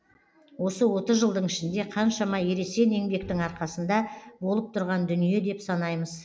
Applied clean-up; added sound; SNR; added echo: none; none; none; none.